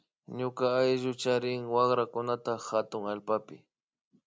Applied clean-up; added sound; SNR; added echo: none; none; none; none.